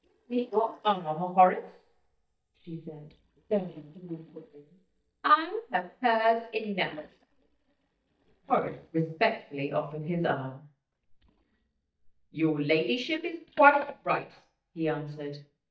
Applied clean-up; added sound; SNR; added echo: neural mask model DeepFilterNet 3.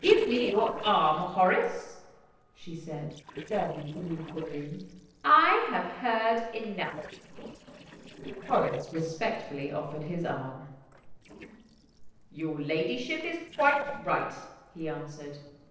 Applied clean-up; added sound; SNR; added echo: neural separator model SepFormer DNS4.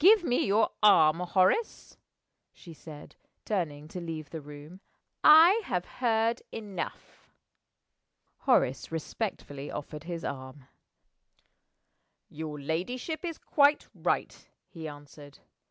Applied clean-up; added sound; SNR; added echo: none; none; none; none.